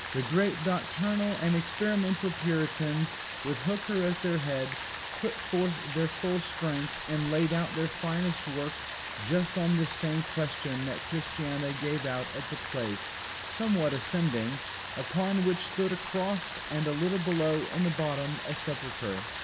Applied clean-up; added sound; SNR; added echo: none; Rain; 5 dB; none.